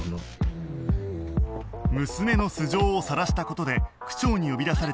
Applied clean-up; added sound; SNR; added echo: none; none; none; none.